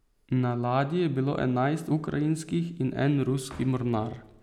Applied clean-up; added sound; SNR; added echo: none; none; none; none.